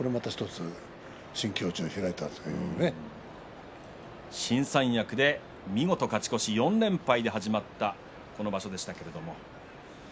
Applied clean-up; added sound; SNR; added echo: none; none; none; none.